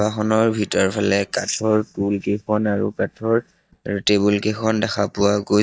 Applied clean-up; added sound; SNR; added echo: neural mask model DeepFilterNet 3.